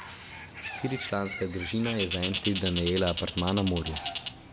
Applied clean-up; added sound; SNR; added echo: none; Bird; 6 dB; none.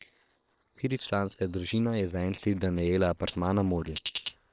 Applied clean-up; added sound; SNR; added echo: neural separator model SepFormer WHAM!.